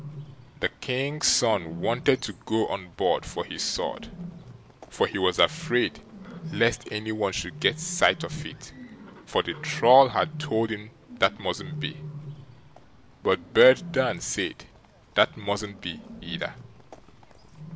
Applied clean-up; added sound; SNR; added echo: none; Bird; 15 dB; none.